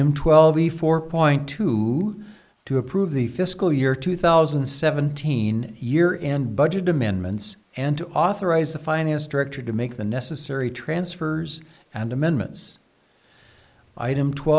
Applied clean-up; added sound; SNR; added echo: neural mask model Resemble Enhance denoiser.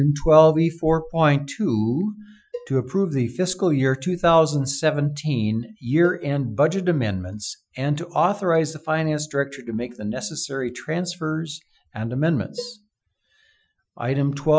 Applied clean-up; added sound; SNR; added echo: classical method Wiener filter.